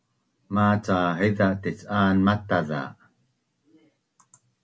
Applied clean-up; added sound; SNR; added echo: none; none; none; none.